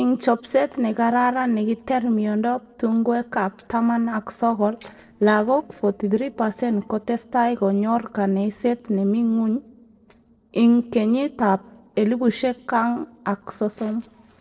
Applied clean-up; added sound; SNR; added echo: neural separator model SepFormer DNS4.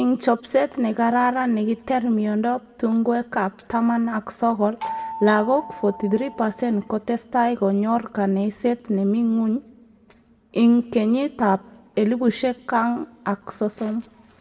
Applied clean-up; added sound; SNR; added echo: none; Doorbell; 12 dB; reverberation time 1.1 s.